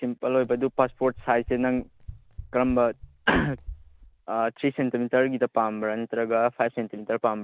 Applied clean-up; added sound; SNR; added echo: none; Run; 16 dB; none.